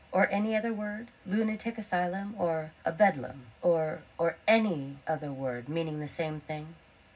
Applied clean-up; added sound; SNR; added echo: none; none; none; reverberation time 0.4 s.